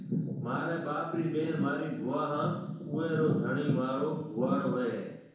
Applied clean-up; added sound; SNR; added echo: none; none; none; reverberation time 0.9 s.